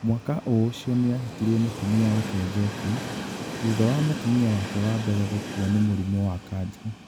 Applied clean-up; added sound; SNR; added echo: none; Train; 10 dB; none.